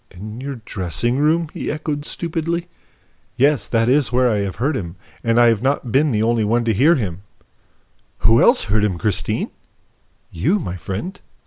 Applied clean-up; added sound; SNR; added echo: none; none; none; none.